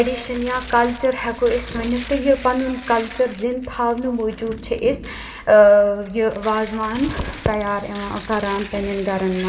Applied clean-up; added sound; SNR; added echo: none; Tearing; 18 dB; reverberation time 1.7 s.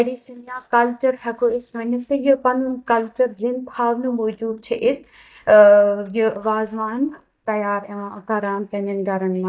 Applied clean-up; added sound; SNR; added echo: neural mask model DeepFilterNet 3.